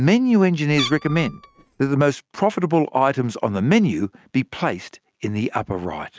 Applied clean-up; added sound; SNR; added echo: neural mask model RNNoise.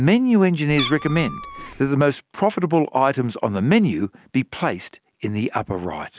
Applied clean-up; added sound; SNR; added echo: none; Meow; 10 dB; none.